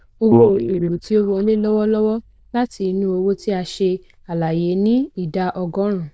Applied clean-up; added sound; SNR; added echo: neural diffusion model UNIVERSE++.